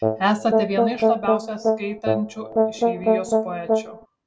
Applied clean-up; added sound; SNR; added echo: none; Brass instrument; -5 dB; none.